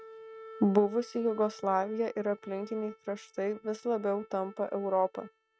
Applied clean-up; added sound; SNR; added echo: neural mask model RNNoise.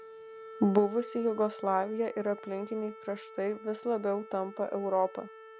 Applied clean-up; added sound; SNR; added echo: none; Wind instrument, woodwind instrument; 16 dB; none.